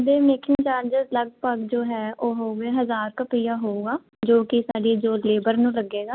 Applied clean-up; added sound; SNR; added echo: none; none; none; none.